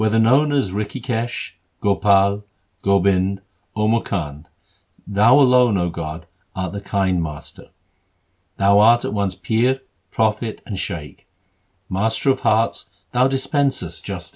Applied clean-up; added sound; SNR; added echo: none; none; none; none.